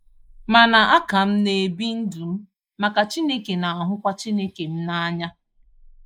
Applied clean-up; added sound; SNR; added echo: neural mask model Resemble Enhance denoiser.